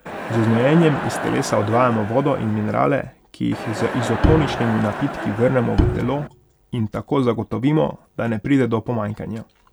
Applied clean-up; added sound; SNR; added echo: none; Crowd + Bowed string instrument; 5 dB; none.